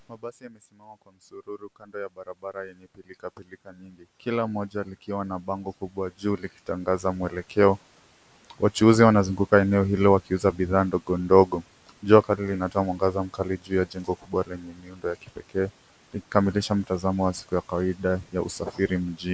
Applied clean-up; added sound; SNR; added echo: none; none; none; none.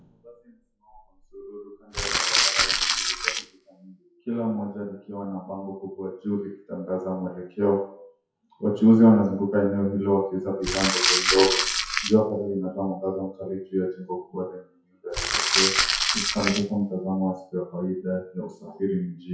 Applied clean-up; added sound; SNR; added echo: classical method WPE with log-MMSE.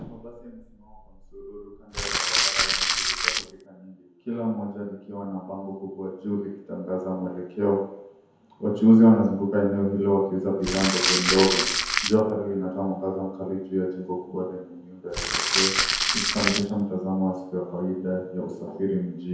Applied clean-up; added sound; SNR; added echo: none; Crumpling, crinkling; -1 dB; reverberation time 0.9 s.